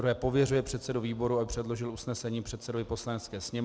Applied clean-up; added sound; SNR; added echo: none; none; none; none.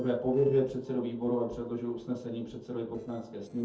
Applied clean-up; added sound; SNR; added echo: neural separator model SepFormer DNS4.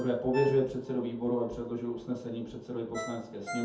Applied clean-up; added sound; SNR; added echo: none; Ringtone; 13 dB; reverberation time 0.5 s.